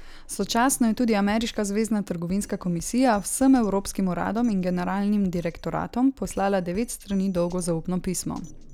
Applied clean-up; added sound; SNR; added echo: none; Drum kit; 18 dB; none.